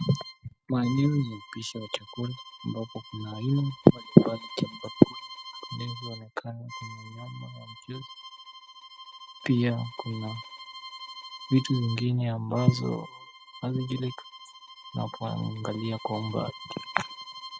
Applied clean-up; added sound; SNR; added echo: none; Bowed string instrument; 16 dB; none.